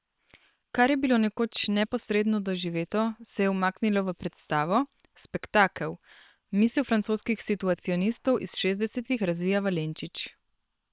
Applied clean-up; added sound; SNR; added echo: neural separator model SepFormer WHAM!.